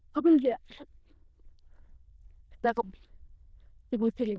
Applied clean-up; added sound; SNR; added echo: neural diffusion model UNIVERSE++.